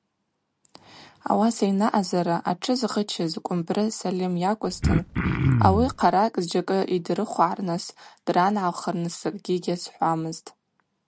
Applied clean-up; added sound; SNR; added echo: none; Cough; -2 dB; none.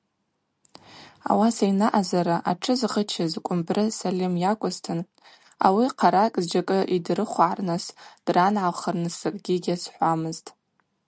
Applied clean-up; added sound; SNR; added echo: none; none; none; none.